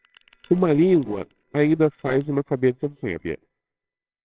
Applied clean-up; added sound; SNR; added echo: neural separator model SepFormer WHAMR!.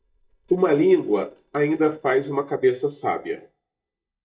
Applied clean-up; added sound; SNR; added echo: neural mask model DeepFilterNet 3.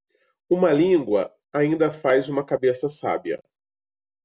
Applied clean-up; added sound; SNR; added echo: none; none; none; none.